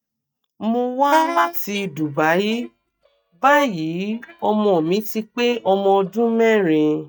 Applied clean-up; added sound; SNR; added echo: neural mask model DeepFilterNet 3.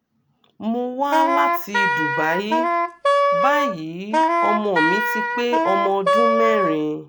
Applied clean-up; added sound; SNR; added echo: none; Wind instrument, woodwind instrument; -5 dB; none.